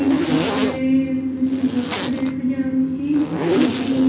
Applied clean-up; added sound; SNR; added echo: none; Zipper (clothing); 5 dB; reverberation time 1.2 s.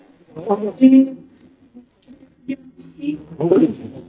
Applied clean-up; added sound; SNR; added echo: neural mask model DeepFilterNet 3.